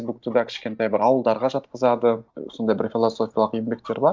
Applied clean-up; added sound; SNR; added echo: neural mask model DeepFilterNet 3.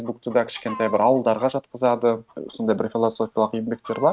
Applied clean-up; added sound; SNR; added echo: neural mask model RNNoise.